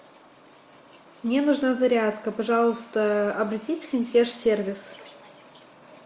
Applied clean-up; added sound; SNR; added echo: none; none; none; none.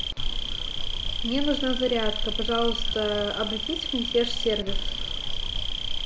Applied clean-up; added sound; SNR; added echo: none; Insect; -2 dB; none.